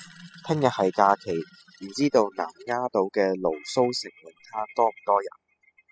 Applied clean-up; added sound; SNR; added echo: classical method spectral subtraction.